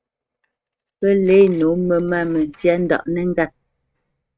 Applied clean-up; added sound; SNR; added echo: neural mask model RNNoise.